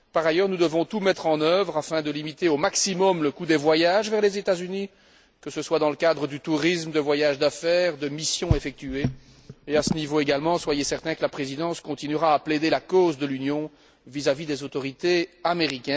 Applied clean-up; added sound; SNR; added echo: none; none; none; none.